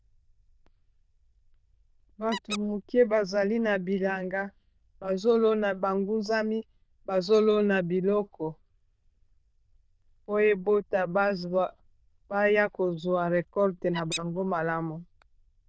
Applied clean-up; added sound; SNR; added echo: neural diffusion model UNIVERSE++.